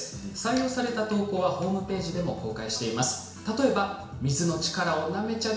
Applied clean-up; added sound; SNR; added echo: none; none; none; reverberation time 0.7 s.